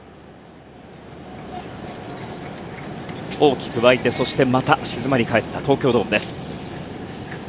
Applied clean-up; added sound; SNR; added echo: none; none; none; none.